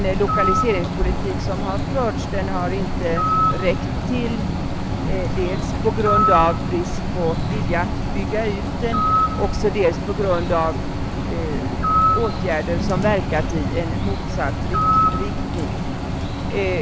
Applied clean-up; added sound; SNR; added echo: none; Bird; -3 dB; none.